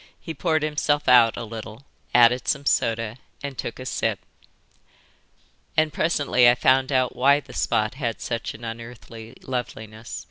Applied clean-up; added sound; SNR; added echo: none; none; none; none.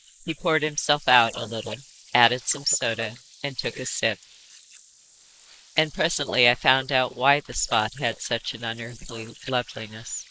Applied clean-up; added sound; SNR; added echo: neural mask model Resemble Enhance denoiser.